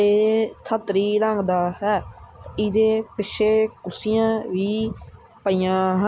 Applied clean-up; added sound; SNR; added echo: none; none; none; none.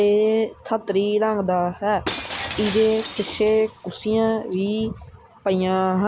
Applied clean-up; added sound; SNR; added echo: none; Shatter; 12 dB; none.